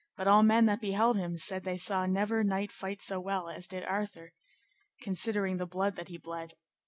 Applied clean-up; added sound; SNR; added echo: none; none; none; none.